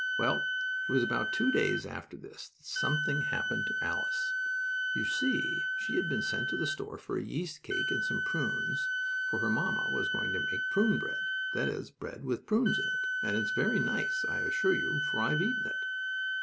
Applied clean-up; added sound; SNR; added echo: none; Wind instrument, woodwind instrument; -2 dB; none.